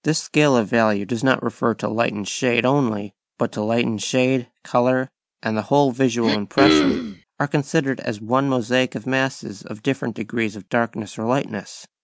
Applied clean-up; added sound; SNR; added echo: none; Cough; -2 dB; none.